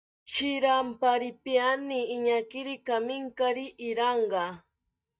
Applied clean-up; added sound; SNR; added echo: neural mask model DeepFilterNet 3.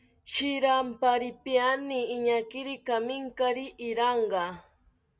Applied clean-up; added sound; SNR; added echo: none; none; none; none.